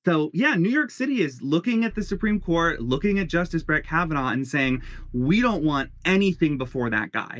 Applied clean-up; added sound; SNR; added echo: neural mask model DeepFilterNet 3.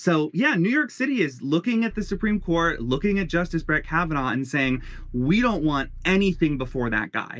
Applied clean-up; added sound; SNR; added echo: none; Idling / Car; 13 dB; none.